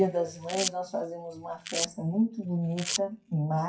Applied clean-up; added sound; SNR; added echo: classical method WPE with log-MMSE.